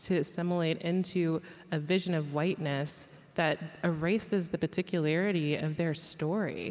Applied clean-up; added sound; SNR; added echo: none; none; none; none.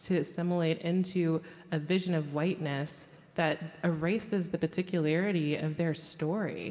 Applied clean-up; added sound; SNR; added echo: none; none; none; reverberation time 0.6 s.